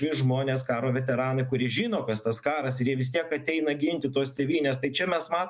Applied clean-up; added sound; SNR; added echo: none; none; none; none.